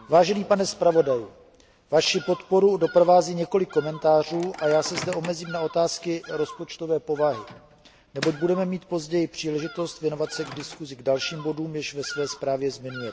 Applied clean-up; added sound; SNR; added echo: none; Bird vocalization, bird call, bird song + Microwave oven; 17 dB; none.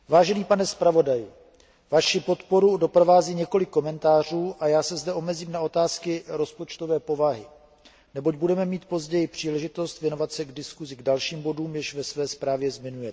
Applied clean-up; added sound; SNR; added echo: none; none; none; none.